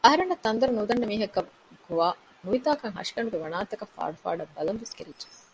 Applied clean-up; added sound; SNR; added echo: none; none; none; none.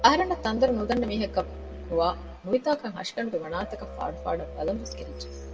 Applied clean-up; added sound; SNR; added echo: none; Musical instrument; 12 dB; reverberation time 1.2 s.